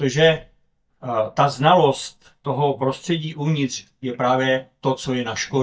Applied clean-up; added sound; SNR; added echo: neural mask model DeepFilterNet 3.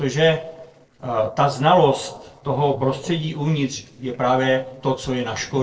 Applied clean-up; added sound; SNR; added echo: neural separator model SepFormer DNS4.